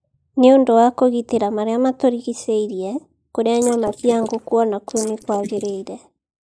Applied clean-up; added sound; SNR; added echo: neural mask model Resemble Enhance denoiser.